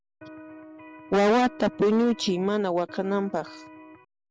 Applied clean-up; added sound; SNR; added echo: none; Electric guitar; 19 dB; none.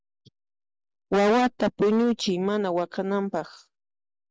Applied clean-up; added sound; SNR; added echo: none; none; none; none.